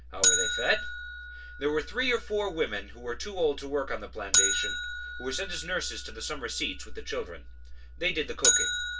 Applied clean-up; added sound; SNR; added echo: none; Bell; -1 dB; reverberation time 0.2 s.